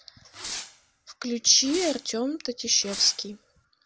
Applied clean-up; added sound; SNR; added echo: none; Fireworks; 13 dB; none.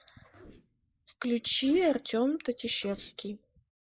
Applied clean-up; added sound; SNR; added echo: neural mask model Resemble Enhance denoiser.